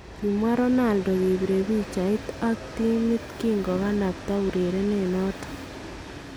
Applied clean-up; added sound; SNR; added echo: none; Train; 12 dB; none.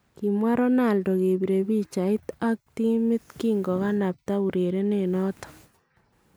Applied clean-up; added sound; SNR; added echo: none; none; none; none.